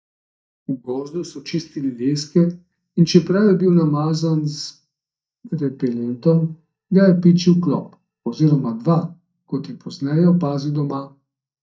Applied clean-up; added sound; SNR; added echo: neural mask model DeepFilterNet 3.